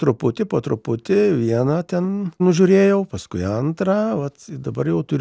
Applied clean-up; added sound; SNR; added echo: none; none; none; none.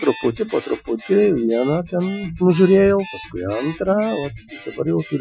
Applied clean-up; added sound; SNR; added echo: classical method Wiener filter.